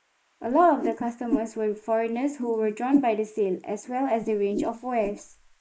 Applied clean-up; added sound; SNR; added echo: neural mask model Resemble Enhance denoiser.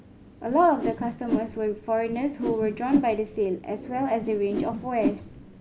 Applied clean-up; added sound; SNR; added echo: none; Whoosh, swoosh, swish; 5 dB; none.